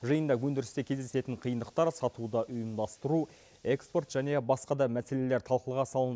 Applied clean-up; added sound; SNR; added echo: none; none; none; none.